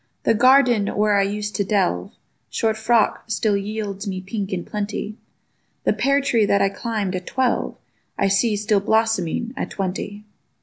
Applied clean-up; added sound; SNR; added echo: none; none; none; none.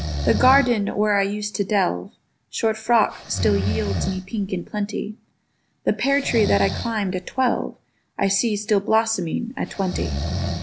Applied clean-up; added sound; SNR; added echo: none; Breathing; 8 dB; none.